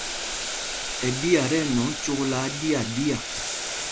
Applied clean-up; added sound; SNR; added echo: none; Boiling; 4 dB; none.